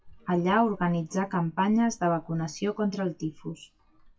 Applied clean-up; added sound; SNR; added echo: classical method WPE with log-MMSE.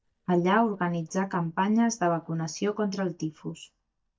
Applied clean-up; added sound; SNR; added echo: neural mask model DeepFilterNet 3.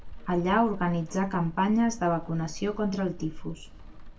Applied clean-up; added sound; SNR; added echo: none; Rain; 12 dB; reverberation time 0.2 s.